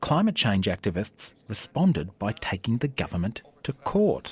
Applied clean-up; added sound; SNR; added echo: none; none; none; none.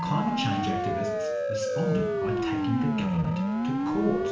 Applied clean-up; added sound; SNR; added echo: none; Siren; -3 dB; reverberation time 1.1 s.